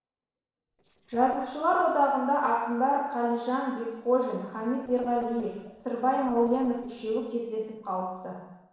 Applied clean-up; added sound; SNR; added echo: neural separator model SepFormer DNS4.